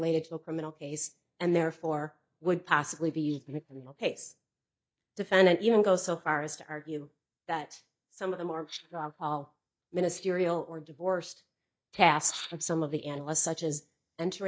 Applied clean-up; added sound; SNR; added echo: neural mask model DeepFilterNet 3.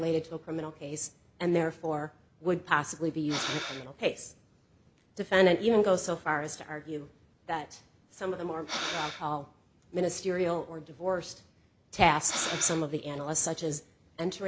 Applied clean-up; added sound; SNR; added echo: none; Breathing; 7 dB; none.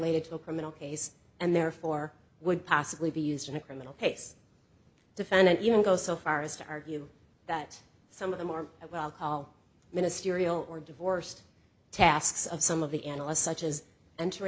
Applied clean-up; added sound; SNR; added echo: none; none; none; none.